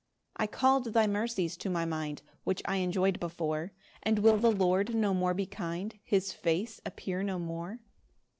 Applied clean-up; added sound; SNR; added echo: neural separator model SepFormer DNS4.